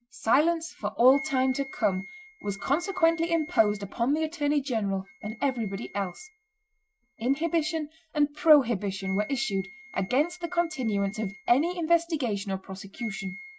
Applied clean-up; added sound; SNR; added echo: neural mask model RNNoise.